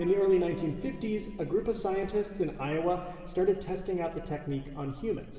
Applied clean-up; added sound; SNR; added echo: none; Electric guitar / Strum; 19 dB; reverberation time 1.8 s.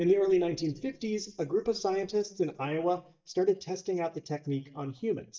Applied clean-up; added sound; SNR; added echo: neural mask model DeepFilterNet 3.